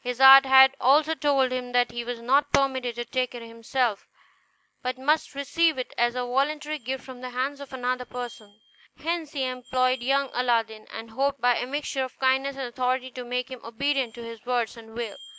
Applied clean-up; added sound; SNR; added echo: none; none; none; none.